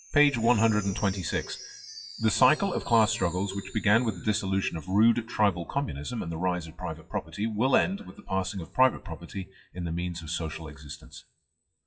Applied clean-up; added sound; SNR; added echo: classical method WPE with log-MMSE.